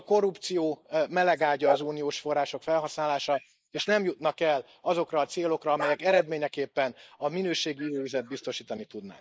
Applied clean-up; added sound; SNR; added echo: neural mask model Resemble Enhance denoiser.